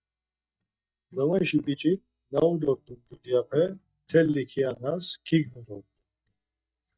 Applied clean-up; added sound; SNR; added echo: neural mask model DeepFilterNet 3.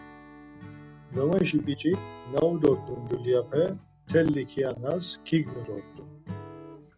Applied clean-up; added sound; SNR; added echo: none; Acoustic guitar / Strum; 14 dB; none.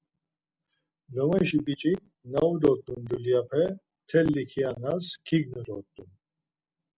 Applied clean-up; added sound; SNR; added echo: none; none; none; none.